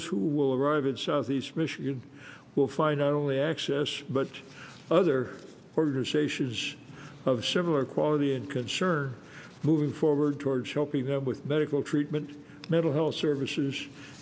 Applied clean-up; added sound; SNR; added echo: none; none; none; none.